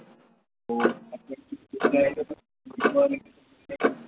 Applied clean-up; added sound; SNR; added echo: none; Clock; 2 dB; none.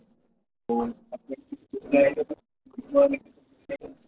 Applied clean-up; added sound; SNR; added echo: neural separator model SepFormer DNS4.